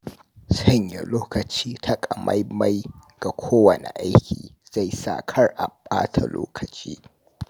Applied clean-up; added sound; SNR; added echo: none; none; none; none.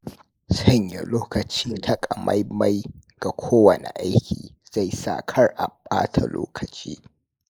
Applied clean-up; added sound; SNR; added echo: neural mask model Resemble Enhance denoiser.